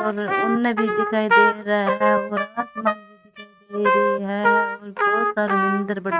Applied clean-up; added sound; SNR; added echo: neural mask model RNNoise.